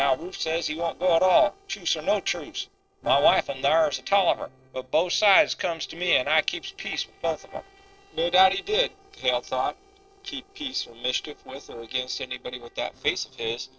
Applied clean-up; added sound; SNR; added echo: neural separator model SepFormer DNS4.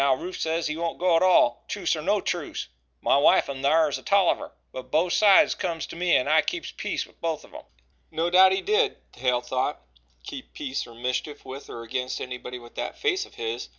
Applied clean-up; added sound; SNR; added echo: none; none; none; none.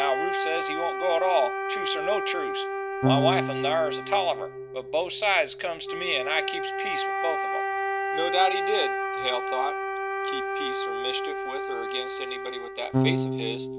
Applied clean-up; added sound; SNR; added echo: none; Wind instrument, woodwind instrument + Electric guitar / Bass guitar; 0 dB; none.